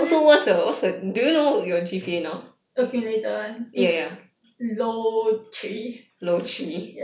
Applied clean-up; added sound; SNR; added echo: none; none; none; none.